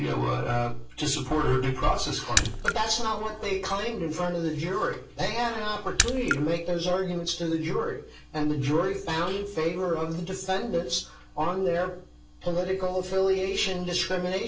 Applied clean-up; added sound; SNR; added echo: none; Raindrop / Splash, splatter; 4 dB; reverberation time 0.3 s.